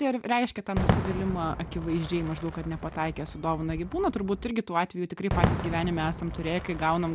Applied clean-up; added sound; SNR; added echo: none; Fireworks; 4 dB; none.